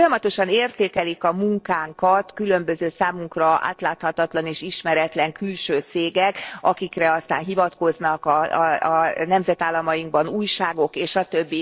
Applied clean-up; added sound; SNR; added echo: neural separator model SepFormer DNS4.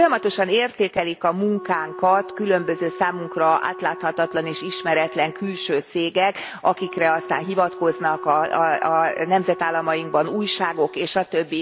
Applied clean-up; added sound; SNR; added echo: none; Wind instrument, woodwind instrument; 15 dB; none.